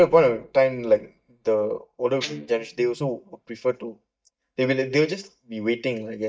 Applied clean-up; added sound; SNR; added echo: neural mask model DeepFilterNet 3.